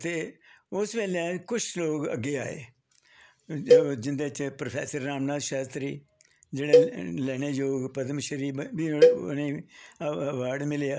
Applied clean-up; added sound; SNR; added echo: none; Cowbell; -5 dB; none.